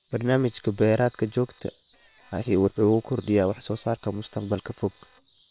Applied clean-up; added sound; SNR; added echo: neural separator model SepFormer WHAM!.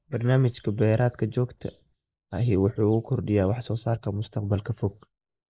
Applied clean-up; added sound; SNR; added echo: neural mask model Resemble Enhance denoiser.